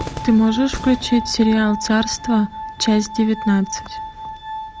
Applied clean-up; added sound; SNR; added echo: none; Cheering / Fireworks + Glass; 11 dB; none.